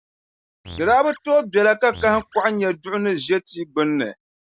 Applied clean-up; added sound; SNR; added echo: none; Animal; 19 dB; none.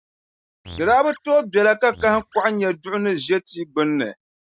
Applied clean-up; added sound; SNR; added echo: neural mask model RNNoise.